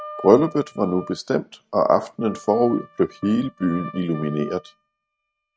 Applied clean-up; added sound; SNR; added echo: neural mask model RNNoise.